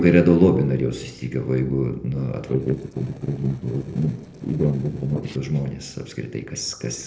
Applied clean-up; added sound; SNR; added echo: neural separator model SepFormer DNS4.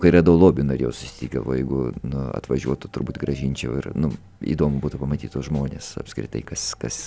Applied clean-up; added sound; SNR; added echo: none; none; none; none.